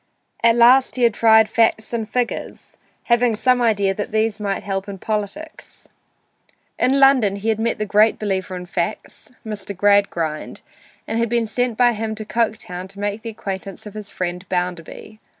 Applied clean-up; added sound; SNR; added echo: none; none; none; none.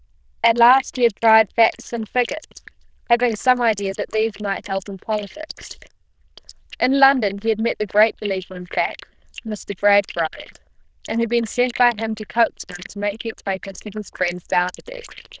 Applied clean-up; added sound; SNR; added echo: neural diffusion model UNIVERSE++.